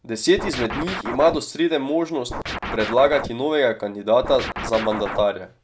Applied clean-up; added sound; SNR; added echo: none; Scratching (performance technique); 7 dB; none.